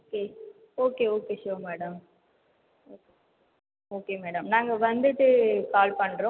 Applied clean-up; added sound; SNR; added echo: none; none; none; none.